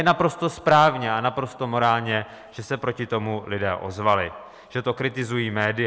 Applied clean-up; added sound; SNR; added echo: none; none; none; none.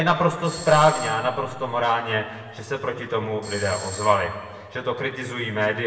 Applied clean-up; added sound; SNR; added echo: none; Doorbell; 16 dB; reverberation time 1.7 s.